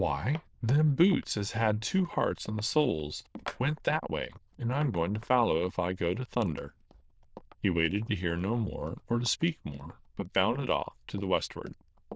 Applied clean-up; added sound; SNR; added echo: neural diffusion model UNIVERSE++.